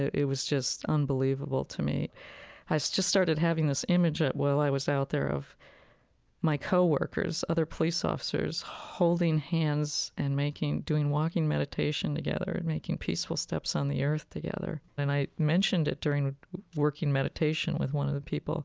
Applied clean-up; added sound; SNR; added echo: none; none; none; none.